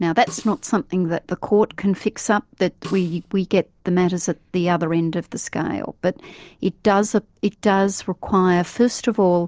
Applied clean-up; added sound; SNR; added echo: neural separator model SepFormer DNS4.